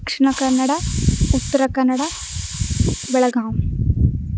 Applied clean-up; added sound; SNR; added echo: none; Hiss; 12 dB; none.